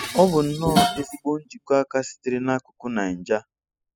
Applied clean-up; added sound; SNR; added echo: classical method spectral subtraction.